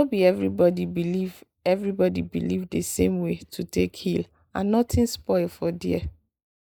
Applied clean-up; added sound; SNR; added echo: neural mask model Resemble Enhance denoiser.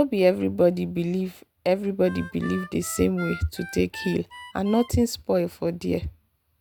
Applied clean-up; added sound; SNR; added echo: none; Harmonica; 15 dB; none.